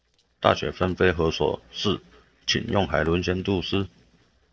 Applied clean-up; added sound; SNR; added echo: neural separator model SepFormer DNS4.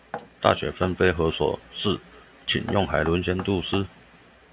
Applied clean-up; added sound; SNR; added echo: none; Knock; 17 dB; none.